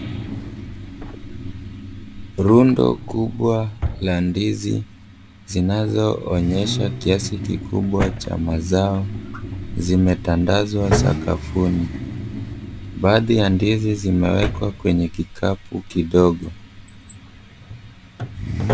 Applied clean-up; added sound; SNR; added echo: none; Drawer open or close + Idling / Accelerating, revving, vroom / Car; 7 dB; none.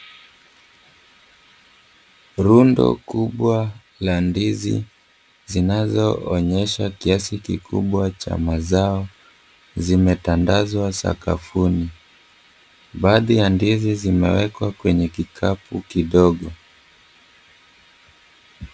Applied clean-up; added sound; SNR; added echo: none; none; none; none.